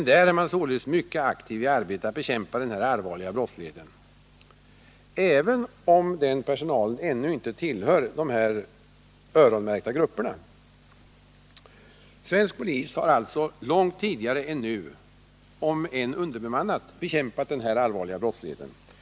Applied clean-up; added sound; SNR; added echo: none; none; none; none.